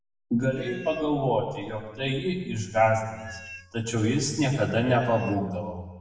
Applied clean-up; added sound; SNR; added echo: none; Meow; 19 dB; reverberation time 1.1 s.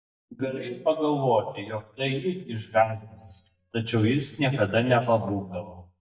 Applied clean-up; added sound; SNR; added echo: neural mask model DeepFilterNet 3.